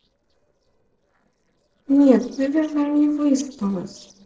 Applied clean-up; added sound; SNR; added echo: neural separator model SepFormer DNS4.